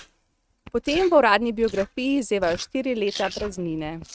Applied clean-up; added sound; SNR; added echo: neural mask model RNNoise.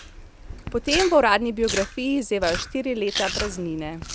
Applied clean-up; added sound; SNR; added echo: none; Chewing, mastication; 8 dB; none.